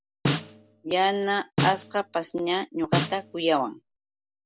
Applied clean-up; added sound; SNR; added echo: none; Snare drum; 3 dB; none.